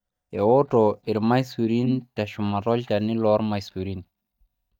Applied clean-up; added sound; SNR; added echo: neural mask model DeepFilterNet 3.